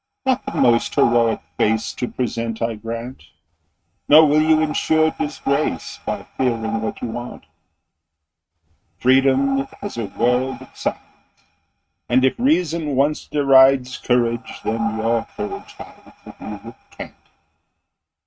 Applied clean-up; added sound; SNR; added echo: neural mask model RNNoise.